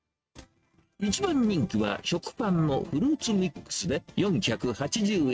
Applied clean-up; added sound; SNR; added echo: neural mask model RNNoise.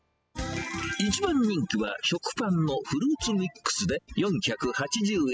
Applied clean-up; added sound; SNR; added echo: classical method spectral subtraction.